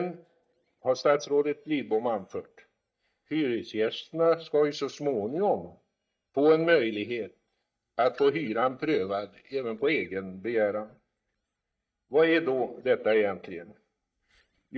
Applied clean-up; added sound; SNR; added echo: neural mask model DeepFilterNet 3.